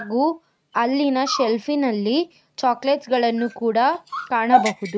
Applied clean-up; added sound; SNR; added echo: neural mask model RNNoise.